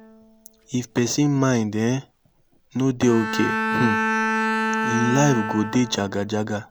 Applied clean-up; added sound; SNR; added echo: none; Bowed string instrument; 4 dB; none.